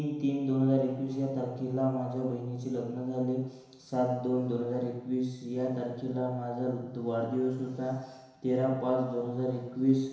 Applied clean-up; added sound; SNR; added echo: none; none; none; reverberation time 1.0 s.